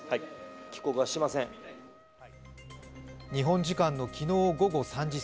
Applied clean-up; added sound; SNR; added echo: none; Wind instrument, woodwind instrument; 20 dB; none.